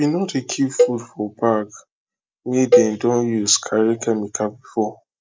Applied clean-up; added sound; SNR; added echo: neural mask model DeepFilterNet 3.